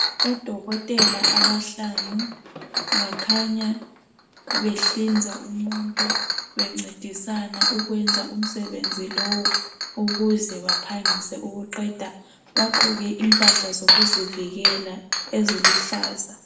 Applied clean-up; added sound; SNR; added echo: none; Chink, clink; -3 dB; reverberation time 0.6 s.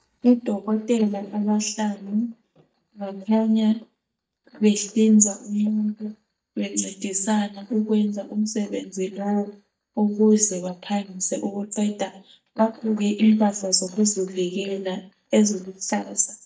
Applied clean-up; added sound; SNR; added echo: neural mask model DeepFilterNet 3.